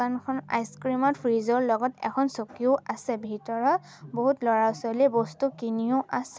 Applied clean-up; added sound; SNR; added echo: none; none; none; none.